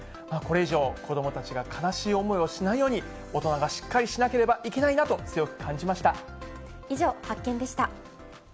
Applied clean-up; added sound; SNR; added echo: none; none; none; none.